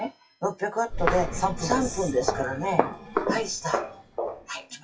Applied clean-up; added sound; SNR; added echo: classical method WPE with log-MMSE.